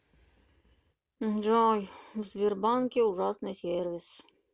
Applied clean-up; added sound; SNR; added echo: none; none; none; none.